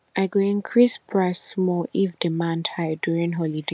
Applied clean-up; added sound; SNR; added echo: none; none; none; none.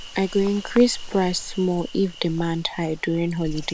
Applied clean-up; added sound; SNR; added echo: none; Insect; 13 dB; none.